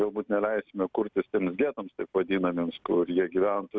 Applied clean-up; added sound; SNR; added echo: none; none; none; none.